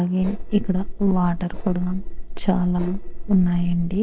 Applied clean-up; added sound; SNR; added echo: neural separator model SepFormer DNS4.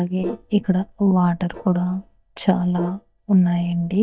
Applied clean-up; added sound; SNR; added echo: neural mask model DeepFilterNet 3.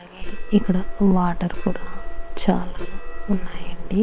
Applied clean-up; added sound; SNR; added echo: neural separator model SepFormer WHAM!.